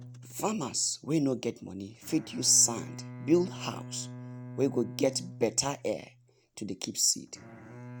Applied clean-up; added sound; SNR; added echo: none; Bowed string instrument; 14 dB; none.